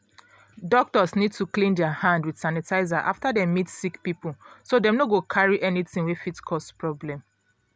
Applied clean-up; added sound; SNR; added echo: none; none; none; none.